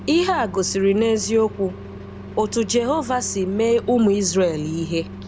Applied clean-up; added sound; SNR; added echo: none; Engine + Microwave oven; 14 dB; none.